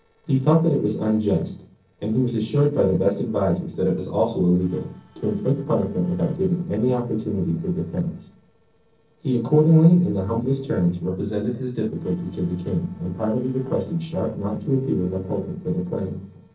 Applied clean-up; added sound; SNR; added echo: neural separator model SepFormer DNS4.